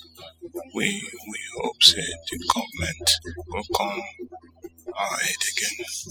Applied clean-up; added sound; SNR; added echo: classical method spectral subtraction.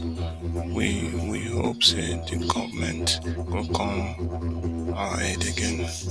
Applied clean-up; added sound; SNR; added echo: none; Musical instrument; -1 dB; none.